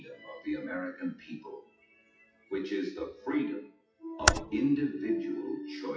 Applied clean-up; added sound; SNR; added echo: classical method WPE with log-MMSE.